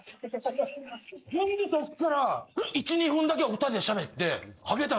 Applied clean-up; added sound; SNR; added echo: neural mask model Resemble Enhance denoiser.